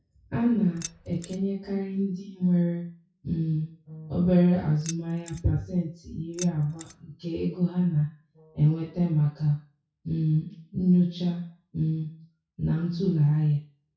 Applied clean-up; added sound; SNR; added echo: classical method WPE with log-MMSE.